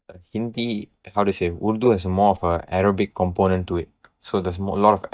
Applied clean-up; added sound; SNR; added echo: neural mask model DeepFilterNet 3.